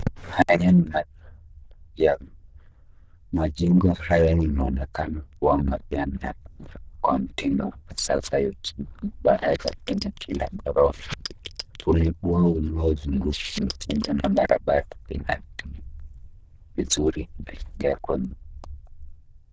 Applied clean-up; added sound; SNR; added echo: neural diffusion model UNIVERSE++.